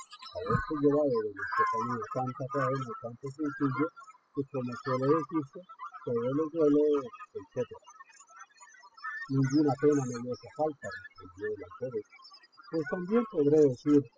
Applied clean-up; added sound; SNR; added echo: classical method spectral subtraction.